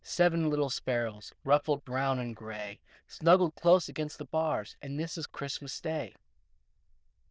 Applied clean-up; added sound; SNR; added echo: neural diffusion model UNIVERSE++.